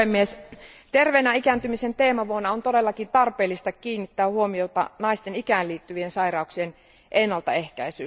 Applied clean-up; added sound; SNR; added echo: none; none; none; none.